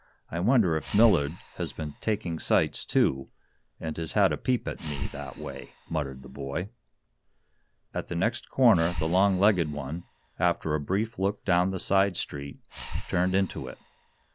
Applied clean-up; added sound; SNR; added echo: none; Breathing; 12 dB; none.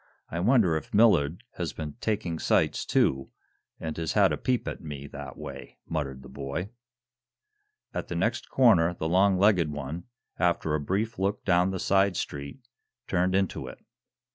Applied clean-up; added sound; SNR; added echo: none; none; none; none.